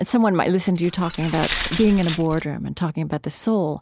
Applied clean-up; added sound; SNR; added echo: none; Glass; 6 dB; none.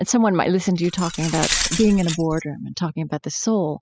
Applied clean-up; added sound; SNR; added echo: classical method spectral subtraction.